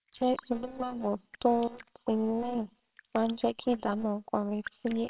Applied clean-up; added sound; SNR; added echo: neural separator model SepFormer WHAMR!.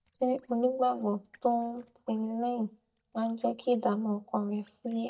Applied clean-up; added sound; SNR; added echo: neural mask model DeepFilterNet 3.